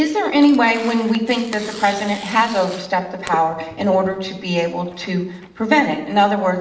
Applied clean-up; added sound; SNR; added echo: none; Tearing; 19 dB; reverberation time 0.9 s.